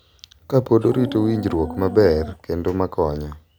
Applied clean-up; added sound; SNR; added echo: none; Dog; 12 dB; none.